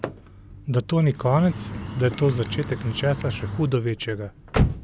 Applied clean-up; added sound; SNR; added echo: none; Bird + Slam / Car; 6 dB; none.